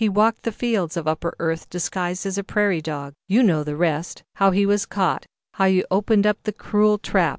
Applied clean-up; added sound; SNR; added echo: none; none; none; none.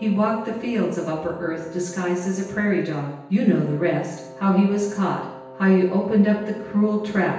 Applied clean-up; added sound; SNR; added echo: none; Wind instrument, woodwind instrument; 19 dB; reverberation time 0.9 s.